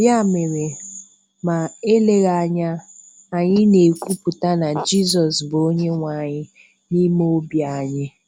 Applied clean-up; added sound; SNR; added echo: none; Tambourine; 16 dB; none.